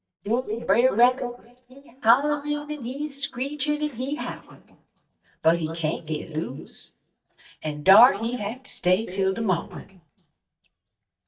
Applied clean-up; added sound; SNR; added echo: neural mask model DeepFilterNet 3.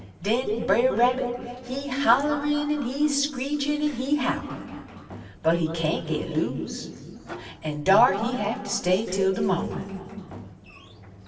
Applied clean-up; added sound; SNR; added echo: none; Sliding door; 20 dB; reverberation time 2.6 s.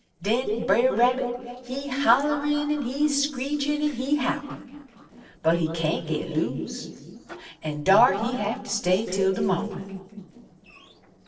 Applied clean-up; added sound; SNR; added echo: neural separator model SepFormer DNS4.